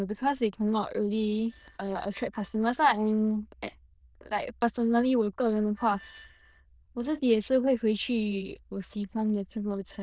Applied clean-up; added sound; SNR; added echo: neural diffusion model UNIVERSE++.